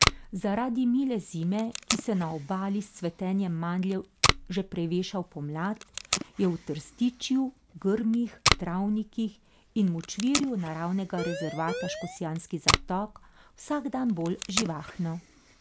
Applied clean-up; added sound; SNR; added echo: none; Packing tape, duct tape + Siren; 4 dB; none.